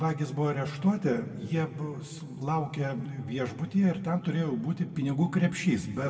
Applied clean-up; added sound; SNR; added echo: none; none; none; reverberation time 1.8 s.